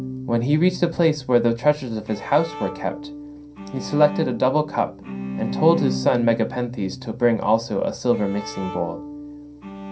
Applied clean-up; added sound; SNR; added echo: none; Bowed string instrument; 10 dB; reverberation time 0.3 s.